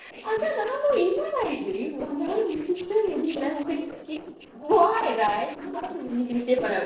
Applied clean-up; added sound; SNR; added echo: neural separator model SepFormer DNS4.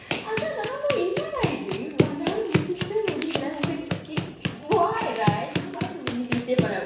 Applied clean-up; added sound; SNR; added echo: none; Run; 1 dB; reverberation time 0.7 s.